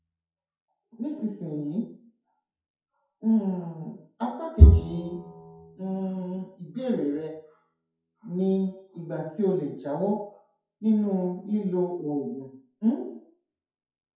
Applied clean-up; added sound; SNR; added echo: classical method WPE with log-MMSE.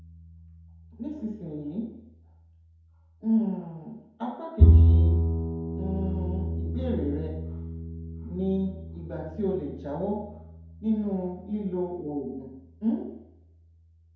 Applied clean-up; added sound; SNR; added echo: none; Bowed string instrument; -5 dB; reverberation time 0.9 s.